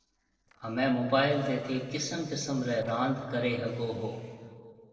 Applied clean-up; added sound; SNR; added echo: neural separator model SepFormer DNS4.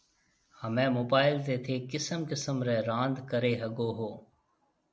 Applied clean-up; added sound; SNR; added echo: none; none; none; none.